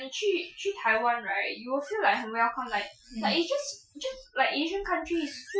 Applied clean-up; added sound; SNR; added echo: classical method Wiener filter.